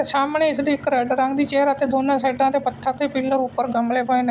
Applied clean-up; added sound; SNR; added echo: none; none; none; none.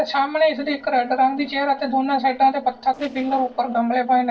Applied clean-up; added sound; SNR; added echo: neural separator model SepFormer DNS4.